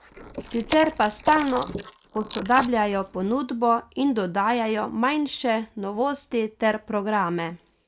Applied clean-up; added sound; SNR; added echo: neural mask model Resemble Enhance denoiser.